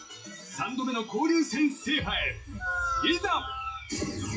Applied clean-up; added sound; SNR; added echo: classical method WPE with log-MMSE.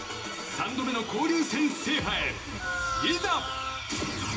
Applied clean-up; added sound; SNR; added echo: none; Wind instrument, woodwind instrument; 12 dB; reverberation time 1.9 s.